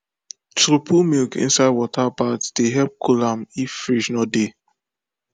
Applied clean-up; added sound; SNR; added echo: none; none; none; none.